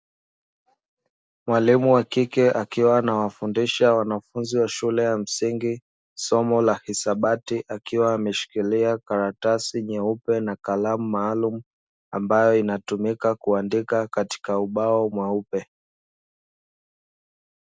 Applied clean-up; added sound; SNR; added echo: none; none; none; none.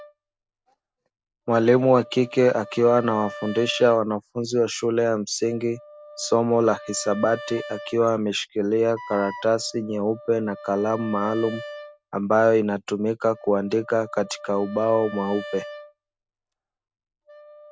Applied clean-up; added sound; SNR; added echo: none; Wind instrument, woodwind instrument + Wind instrument, woodwind instrument; 17 dB; none.